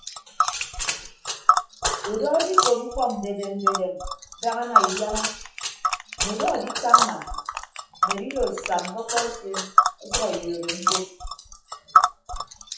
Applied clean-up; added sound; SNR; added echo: classical method WPE with log-MMSE.